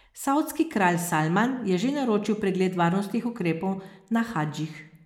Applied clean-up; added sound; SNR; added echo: neural mask model Resemble Enhance denoiser.